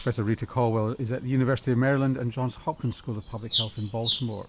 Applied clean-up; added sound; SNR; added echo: none; Bird vocalization, bird call, bird song; 1 dB; none.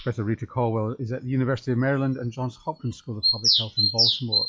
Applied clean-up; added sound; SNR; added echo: classical method log-MMSE.